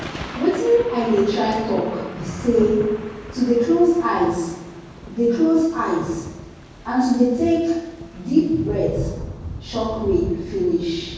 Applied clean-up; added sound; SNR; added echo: none; Thunder / Rain; 13 dB; reverberation time 1.3 s.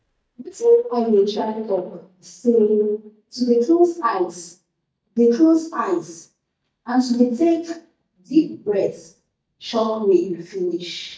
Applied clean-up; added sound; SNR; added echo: neural mask model DeepFilterNet 3.